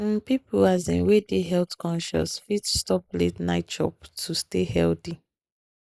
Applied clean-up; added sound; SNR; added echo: neural mask model Resemble Enhance denoiser.